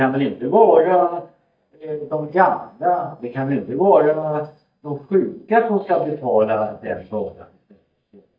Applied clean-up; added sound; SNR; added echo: neural mask model DeepFilterNet 3.